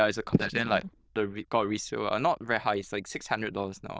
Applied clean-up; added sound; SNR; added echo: neural diffusion model UNIVERSE++.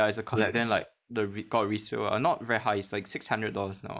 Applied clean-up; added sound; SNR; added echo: neural mask model Resemble Enhance denoiser.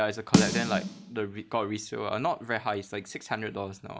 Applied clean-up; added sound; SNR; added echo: none; Snare drum; -2 dB; none.